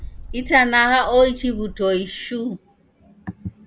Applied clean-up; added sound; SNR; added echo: none; Bird; 16 dB; none.